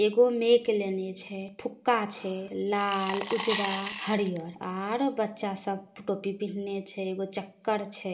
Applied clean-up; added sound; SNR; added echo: none; Coin (dropping) / Glass; 2 dB; reverberation time 0.8 s.